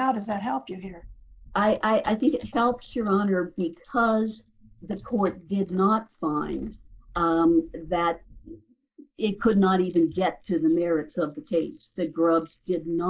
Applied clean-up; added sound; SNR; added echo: neural mask model Resemble Enhance denoiser.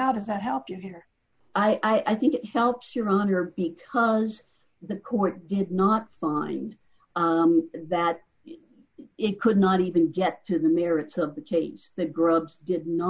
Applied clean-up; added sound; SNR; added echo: none; none; none; none.